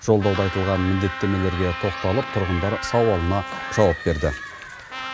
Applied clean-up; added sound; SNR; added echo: none; Trumpet; 12 dB; none.